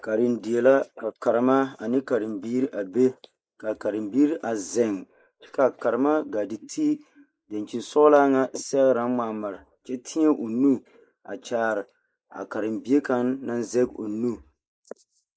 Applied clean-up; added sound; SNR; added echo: neural mask model Resemble Enhance denoiser.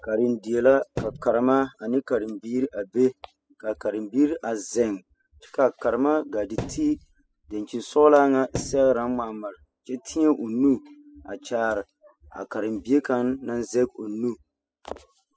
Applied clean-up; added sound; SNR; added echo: classical method spectral subtraction.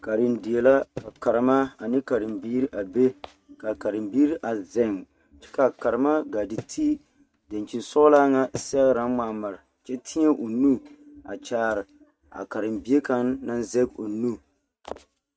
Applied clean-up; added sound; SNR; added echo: neural mask model RNNoise.